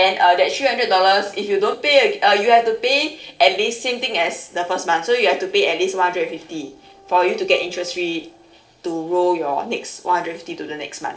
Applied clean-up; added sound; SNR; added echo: neural separator model SepFormer DNS4.